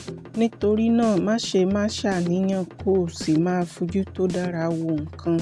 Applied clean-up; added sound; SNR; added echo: none; Drum kit; 15 dB; none.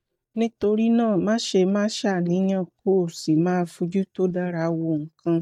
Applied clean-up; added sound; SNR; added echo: neural mask model DeepFilterNet 3.